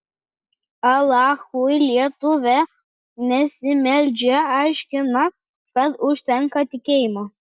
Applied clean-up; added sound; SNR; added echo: none; none; none; none.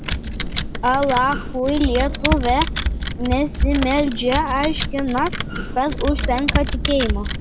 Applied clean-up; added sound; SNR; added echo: none; Computer keyboard; 2 dB; none.